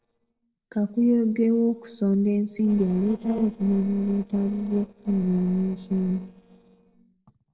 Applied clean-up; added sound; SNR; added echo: neural separator model SepFormer DNS4.